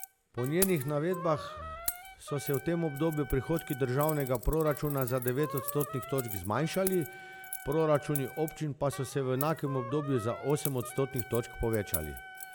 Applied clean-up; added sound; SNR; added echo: none; Keys jangling + Wind instrument, woodwind instrument; 10 dB; none.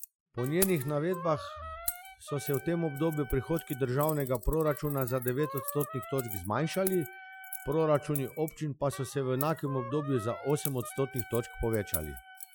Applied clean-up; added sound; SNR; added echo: classical method Wiener filter.